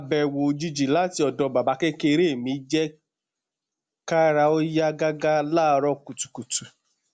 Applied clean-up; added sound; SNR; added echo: none; none; none; none.